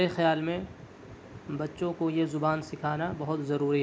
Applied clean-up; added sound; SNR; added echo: none; none; none; none.